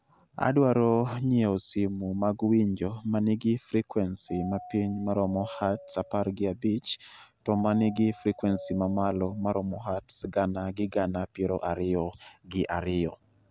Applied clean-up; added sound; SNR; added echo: none; Doorbell; 16 dB; none.